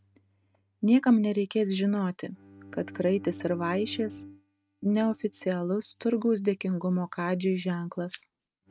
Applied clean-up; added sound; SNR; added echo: neural mask model RNNoise.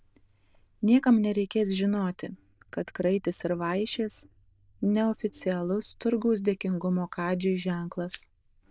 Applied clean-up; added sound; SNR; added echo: neural diffusion model UNIVERSE++.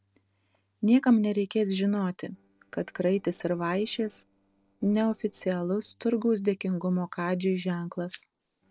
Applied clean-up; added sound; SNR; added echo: neural separator model SepFormer DNS4.